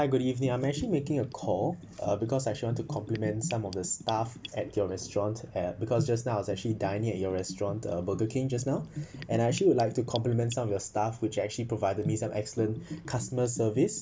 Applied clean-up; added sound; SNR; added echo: none; Bathtub (filling or washing) / Gurgling; 12 dB; none.